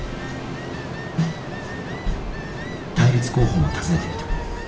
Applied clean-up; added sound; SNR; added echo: none; Ocean; 8 dB; reverberation time 1.2 s.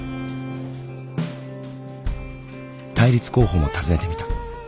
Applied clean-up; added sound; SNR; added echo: none; none; none; none.